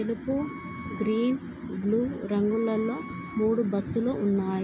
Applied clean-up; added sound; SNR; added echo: none; Wind instrument, woodwind instrument; 18 dB; none.